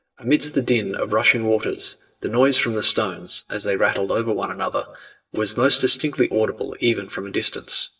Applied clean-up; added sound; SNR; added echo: neural mask model DeepFilterNet 3.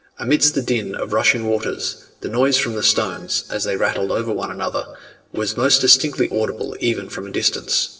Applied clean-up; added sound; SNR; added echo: neural separator model SepFormer DNS4.